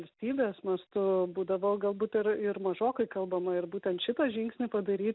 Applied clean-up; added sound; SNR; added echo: none; none; none; none.